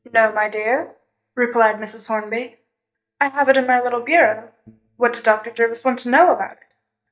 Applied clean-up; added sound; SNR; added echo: neural mask model DeepFilterNet 3.